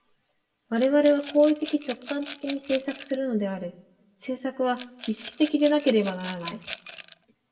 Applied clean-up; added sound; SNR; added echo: none; Rattle / Glass; 8 dB; reverberation time 0.6 s.